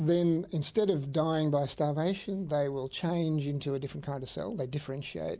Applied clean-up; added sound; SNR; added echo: none; none; none; none.